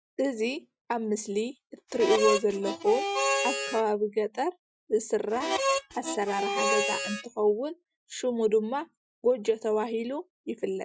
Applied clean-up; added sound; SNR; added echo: classical method Wiener filter.